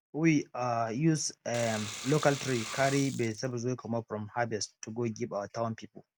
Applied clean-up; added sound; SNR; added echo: none; Sink (filling or washing) / Water; 10 dB; none.